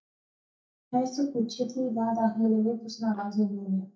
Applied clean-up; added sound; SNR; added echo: neural mask model DeepFilterNet 3.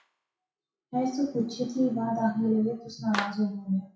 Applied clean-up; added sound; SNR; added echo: classical method WPE with log-MMSE.